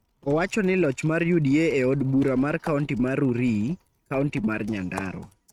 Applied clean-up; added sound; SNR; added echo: neural mask model RNNoise.